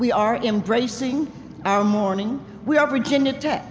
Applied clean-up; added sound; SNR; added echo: none; none; none; none.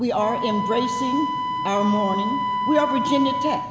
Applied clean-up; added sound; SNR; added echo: none; Wind instrument, woodwind instrument; 2 dB; reverberation time 2.0 s.